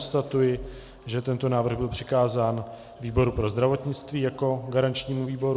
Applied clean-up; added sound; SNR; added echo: none; none; none; none.